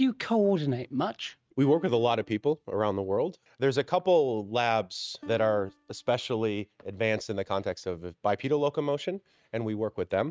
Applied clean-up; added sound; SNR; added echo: neural mask model RNNoise.